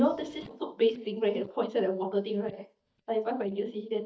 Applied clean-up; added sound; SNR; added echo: neural mask model DeepFilterNet 3.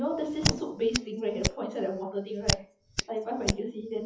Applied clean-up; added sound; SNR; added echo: classical method WPE with log-MMSE.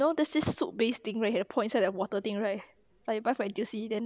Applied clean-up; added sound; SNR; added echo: none; none; none; none.